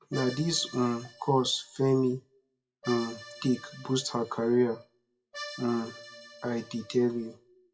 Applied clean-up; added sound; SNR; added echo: classical method WPE with log-MMSE.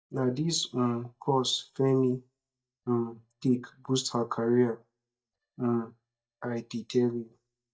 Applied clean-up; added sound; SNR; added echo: neural mask model DeepFilterNet 3.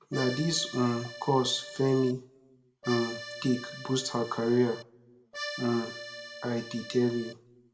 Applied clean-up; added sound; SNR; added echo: none; Accordion; 11 dB; reverberation time 0.4 s.